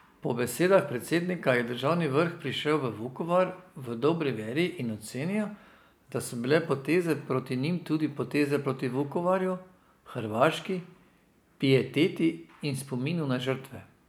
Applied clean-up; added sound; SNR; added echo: none; none; none; none.